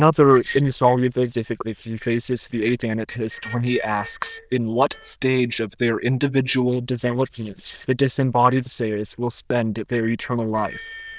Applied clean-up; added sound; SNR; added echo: neural diffusion model UNIVERSE++.